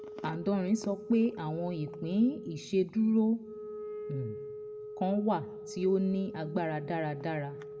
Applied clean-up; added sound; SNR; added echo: none; Wind instrument, woodwind instrument; 12 dB; reverberation time 0.7 s.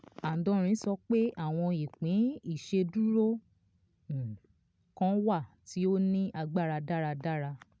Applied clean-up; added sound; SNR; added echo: none; none; none; none.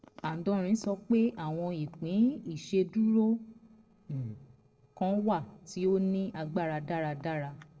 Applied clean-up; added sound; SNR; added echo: neural separator model SepFormer DNS4.